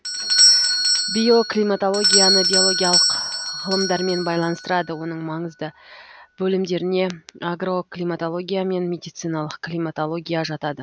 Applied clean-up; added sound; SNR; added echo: none; Doorbell; -1 dB; none.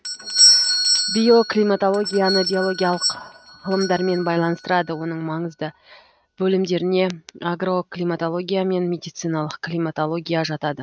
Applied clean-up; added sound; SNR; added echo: neural mask model RNNoise.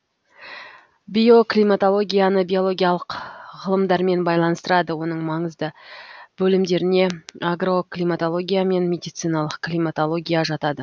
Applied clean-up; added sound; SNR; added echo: none; none; none; none.